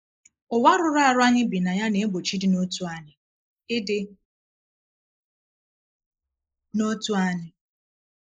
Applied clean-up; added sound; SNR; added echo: neural mask model Resemble Enhance denoiser.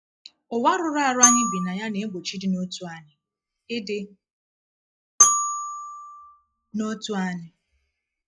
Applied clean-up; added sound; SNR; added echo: classical method log-MMSE.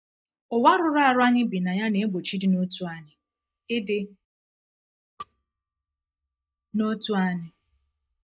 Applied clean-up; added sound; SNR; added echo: neural mask model DeepFilterNet 3.